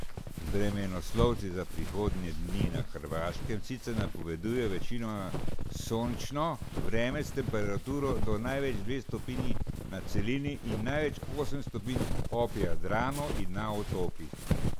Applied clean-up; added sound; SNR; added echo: none; Walk, footsteps; -2 dB; none.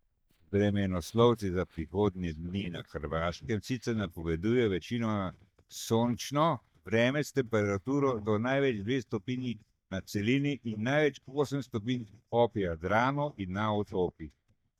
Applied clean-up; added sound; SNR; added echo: neural mask model DeepFilterNet 3.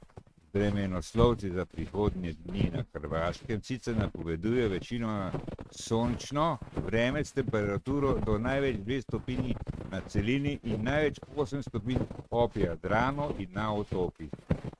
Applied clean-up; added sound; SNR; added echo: neural mask model RNNoise.